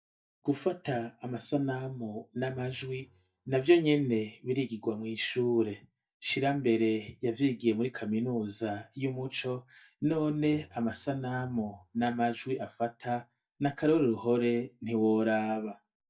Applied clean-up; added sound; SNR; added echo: neural mask model DeepFilterNet 3.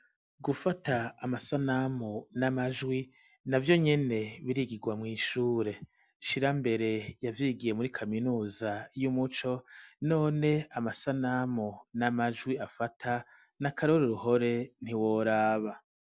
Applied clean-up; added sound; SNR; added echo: none; none; none; none.